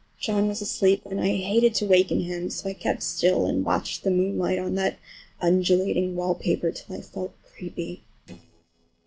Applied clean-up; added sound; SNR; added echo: neural separator model SepFormer DNS4.